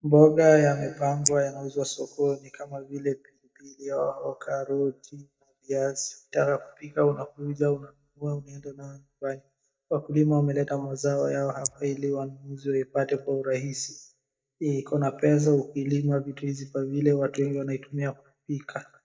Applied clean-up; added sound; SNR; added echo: neural mask model DeepFilterNet 3.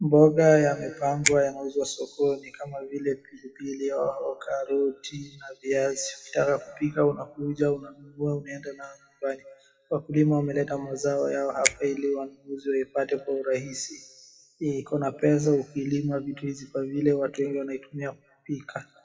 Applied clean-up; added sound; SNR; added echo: classical method WPE with log-MMSE.